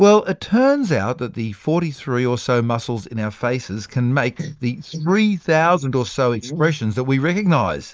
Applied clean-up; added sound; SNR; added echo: neural mask model Resemble Enhance denoiser.